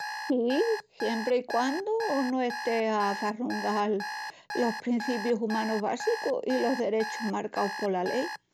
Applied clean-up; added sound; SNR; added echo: none; Alarm; 9 dB; none.